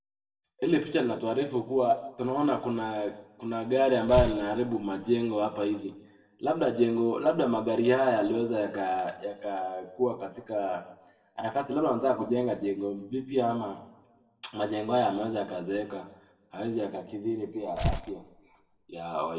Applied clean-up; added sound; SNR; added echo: none; Tearing; 7 dB; reverberation time 0.8 s.